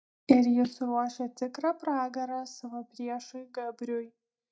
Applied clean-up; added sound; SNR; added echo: neural mask model DeepFilterNet 3.